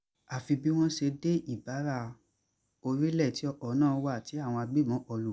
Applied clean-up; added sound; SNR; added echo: none; none; none; none.